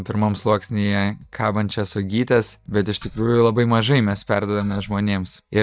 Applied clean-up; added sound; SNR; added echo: neural mask model DeepFilterNet 3.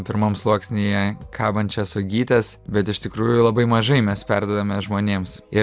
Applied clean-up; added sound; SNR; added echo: none; none; none; none.